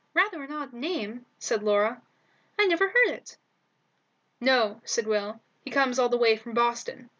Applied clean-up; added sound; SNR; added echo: none; none; none; none.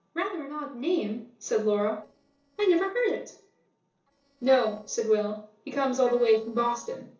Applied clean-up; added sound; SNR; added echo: neural separator model SepFormer DNS4.